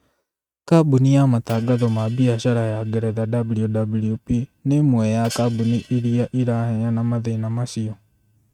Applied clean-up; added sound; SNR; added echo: neural mask model RNNoise.